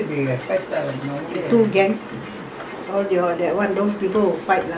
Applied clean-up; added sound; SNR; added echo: none; Train; 19 dB; none.